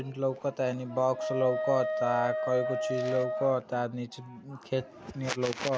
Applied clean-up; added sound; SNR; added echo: none; Wind instrument, woodwind instrument; 2 dB; none.